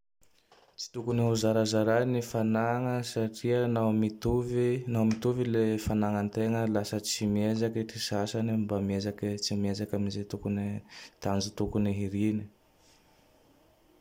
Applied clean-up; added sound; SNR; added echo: none; none; none; none.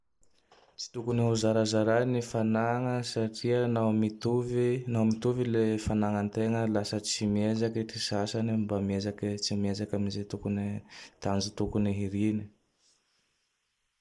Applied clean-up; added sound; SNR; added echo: neural mask model Resemble Enhance denoiser.